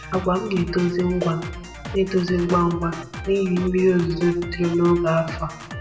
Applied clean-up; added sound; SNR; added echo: none; Drum kit; 12 dB; reverberation time 0.7 s.